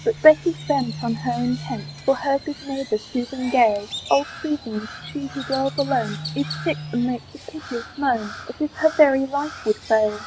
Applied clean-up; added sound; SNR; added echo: none; Crow; 13 dB; none.